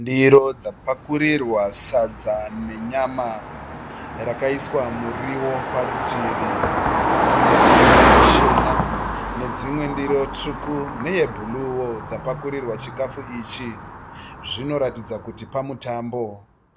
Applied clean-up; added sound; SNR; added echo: none; Car passing by; -1 dB; none.